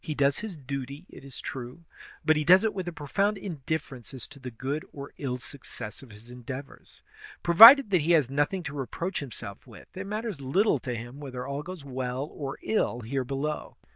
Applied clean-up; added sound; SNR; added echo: neural diffusion model UNIVERSE++.